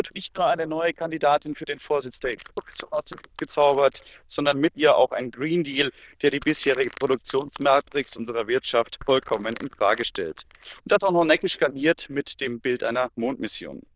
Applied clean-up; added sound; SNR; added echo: neural diffusion model UNIVERSE++.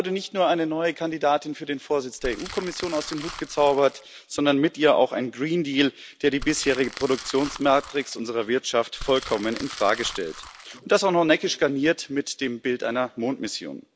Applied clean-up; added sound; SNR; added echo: none; Crumpling, crinkling; 14 dB; none.